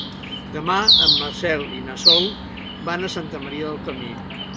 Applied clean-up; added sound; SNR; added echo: none; Bird; -5 dB; none.